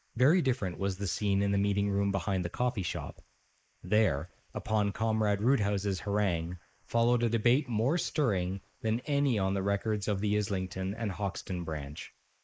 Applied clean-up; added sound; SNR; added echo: neural mask model Resemble Enhance denoiser.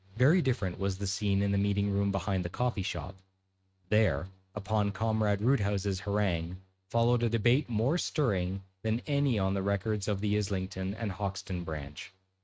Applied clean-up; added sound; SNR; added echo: neural mask model RNNoise.